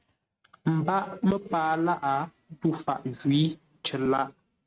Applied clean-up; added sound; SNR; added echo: neural mask model RNNoise.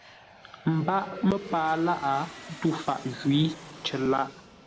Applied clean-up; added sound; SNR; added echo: none; Aircraft; 18 dB; none.